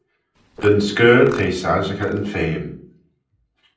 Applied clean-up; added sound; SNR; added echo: neural separator model SepFormer DNS4.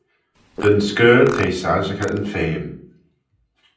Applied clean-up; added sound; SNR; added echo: none; Fart; 14 dB; reverberation time 0.6 s.